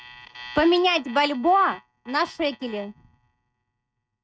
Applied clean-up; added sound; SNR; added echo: neural mask model RNNoise.